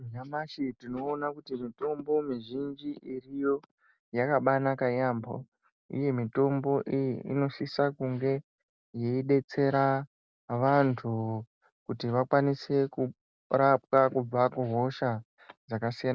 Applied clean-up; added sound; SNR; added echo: none; none; none; none.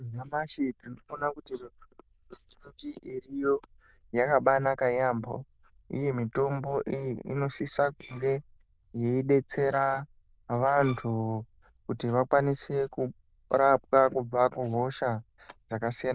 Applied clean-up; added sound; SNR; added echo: neural diffusion model UNIVERSE++.